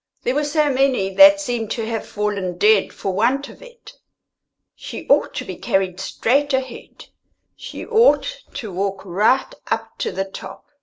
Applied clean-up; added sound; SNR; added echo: none; none; none; none.